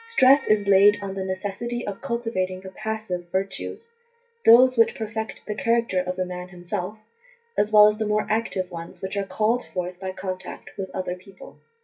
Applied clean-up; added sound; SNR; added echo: classical method WPE with log-MMSE.